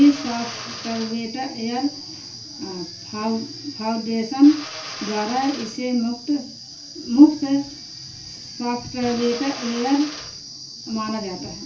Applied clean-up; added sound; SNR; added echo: none; Drill; 17 dB; reverberation time 0.3 s.